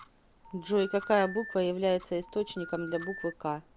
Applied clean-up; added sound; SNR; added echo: none; Tick-tock + Telephone; 15 dB; none.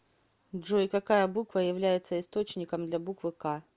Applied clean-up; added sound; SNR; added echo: none; none; none; none.